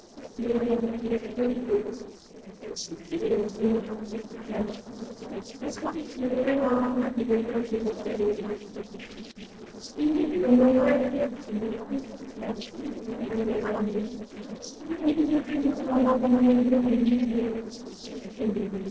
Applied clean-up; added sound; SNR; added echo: neural separator model SepFormer DNS4.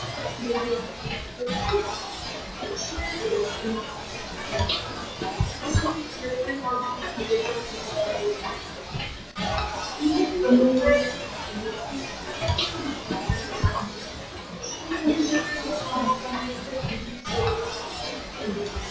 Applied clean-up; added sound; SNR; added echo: classical method WPE with log-MMSE.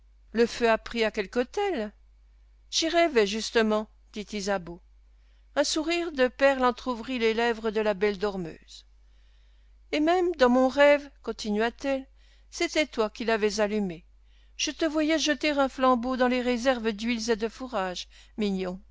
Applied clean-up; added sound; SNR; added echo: none; none; none; none.